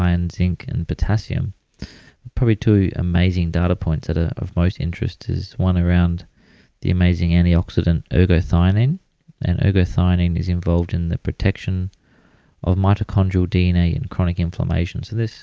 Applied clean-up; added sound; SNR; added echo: none; none; none; none.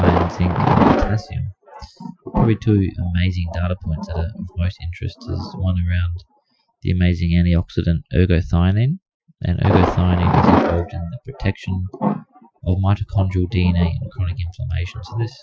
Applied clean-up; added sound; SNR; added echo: classical method Wiener filter.